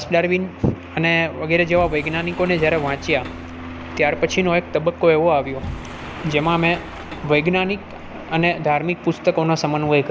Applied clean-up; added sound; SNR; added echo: none; Fixed-wing aircraft, airplane + Sliding door; 14 dB; none.